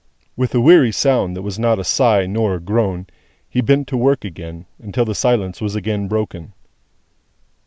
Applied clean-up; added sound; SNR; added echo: none; none; none; none.